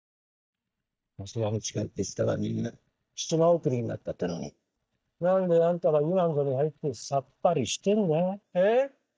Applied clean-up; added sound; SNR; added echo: neural mask model DeepFilterNet 3.